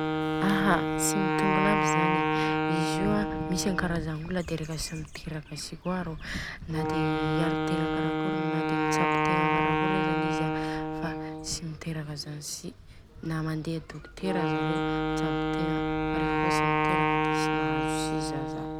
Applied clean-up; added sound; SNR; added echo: none; Wind instrument, woodwind instrument; -4 dB; none.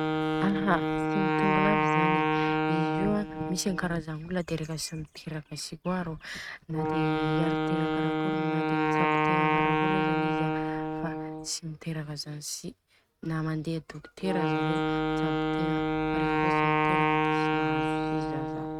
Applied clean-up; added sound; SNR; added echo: neural mask model RNNoise.